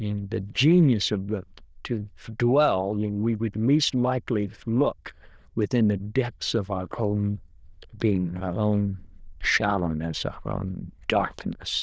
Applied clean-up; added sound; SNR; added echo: neural diffusion model UNIVERSE++.